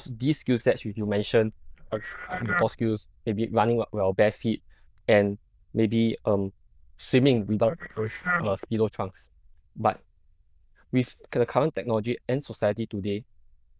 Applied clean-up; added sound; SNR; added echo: neural diffusion model UNIVERSE++.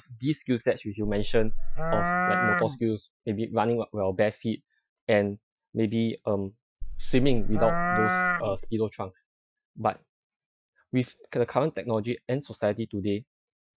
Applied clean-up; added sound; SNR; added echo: classical method Wiener filter.